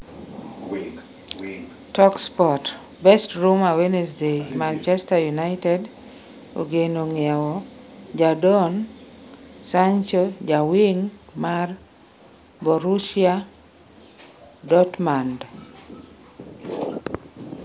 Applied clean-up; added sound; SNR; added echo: none; none; none; none.